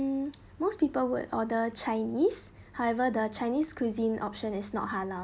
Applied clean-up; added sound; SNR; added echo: none; none; none; none.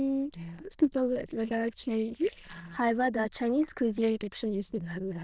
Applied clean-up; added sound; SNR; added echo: neural diffusion model UNIVERSE++.